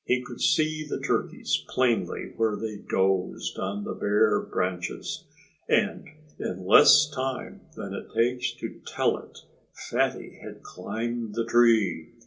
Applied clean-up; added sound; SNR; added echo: none; none; none; reverberation time 0.2 s.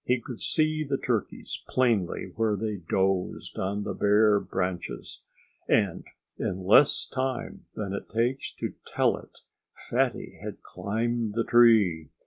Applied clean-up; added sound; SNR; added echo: none; none; none; none.